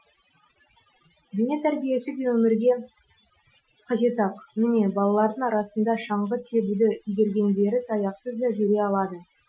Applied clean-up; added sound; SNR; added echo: classical method Wiener filter.